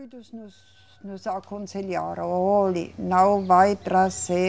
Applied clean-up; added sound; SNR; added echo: none; none; none; none.